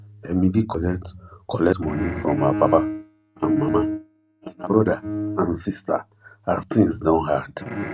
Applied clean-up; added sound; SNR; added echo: neural mask model RNNoise.